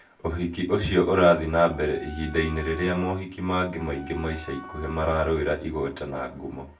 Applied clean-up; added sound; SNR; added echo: none; Wind instrument, woodwind instrument; 18 dB; reverberation time 0.3 s.